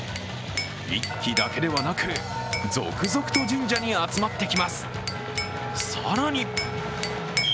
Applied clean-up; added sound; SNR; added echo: none; Glass / Bell; 7 dB; none.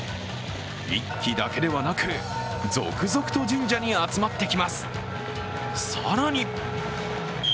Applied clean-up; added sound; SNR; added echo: none; none; none; none.